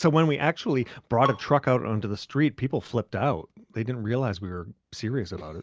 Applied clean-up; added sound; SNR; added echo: none; Bowed string instrument; 14 dB; none.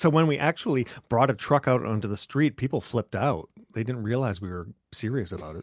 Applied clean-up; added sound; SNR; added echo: none; none; none; none.